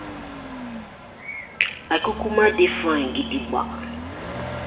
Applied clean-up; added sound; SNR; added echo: none; Engine starting / Accelerating, revving, vroom / Motor vehicle (road); 9 dB; reverberation time 0.7 s.